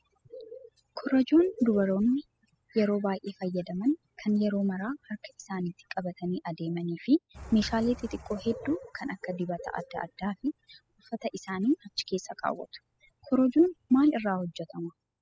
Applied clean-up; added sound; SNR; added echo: classical method spectral subtraction.